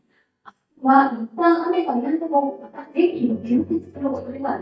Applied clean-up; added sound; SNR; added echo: neural mask model DeepFilterNet 3.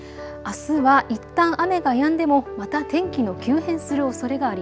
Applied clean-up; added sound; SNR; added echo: none; none; none; none.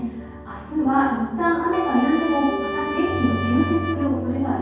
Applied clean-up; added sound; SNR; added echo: none; Trumpet; 11 dB; reverberation time 1.3 s.